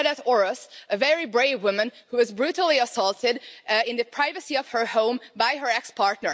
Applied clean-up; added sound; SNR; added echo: none; none; none; none.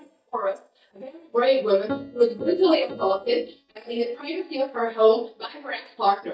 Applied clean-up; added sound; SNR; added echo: neural mask model DeepFilterNet 3.